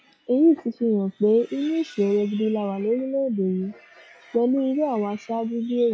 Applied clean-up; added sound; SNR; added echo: classical method log-MMSE.